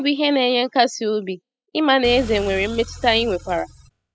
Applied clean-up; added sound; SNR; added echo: classical method spectral subtraction.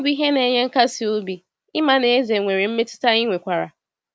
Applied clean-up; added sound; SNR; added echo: none; none; none; none.